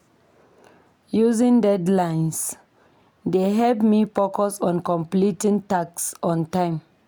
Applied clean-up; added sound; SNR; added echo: none; none; none; none.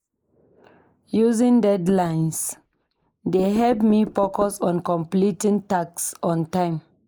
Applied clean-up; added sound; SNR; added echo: neural mask model Resemble Enhance denoiser.